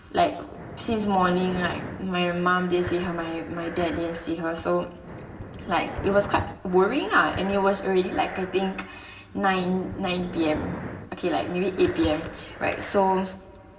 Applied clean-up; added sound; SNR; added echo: none; Breathing; 12 dB; reverberation time 2.9 s.